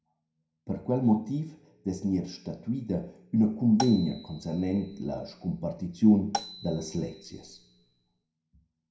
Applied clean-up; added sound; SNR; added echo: none; Marimba, xylophone; 12 dB; reverberation time 0.5 s.